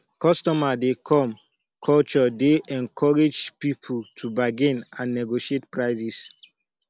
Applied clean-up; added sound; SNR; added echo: none; none; none; none.